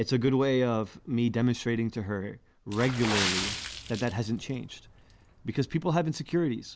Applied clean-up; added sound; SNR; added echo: none; Water / Splash, splatter; 10 dB; none.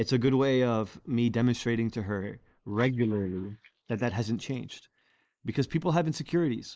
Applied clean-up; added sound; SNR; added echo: neural mask model Resemble Enhance denoiser.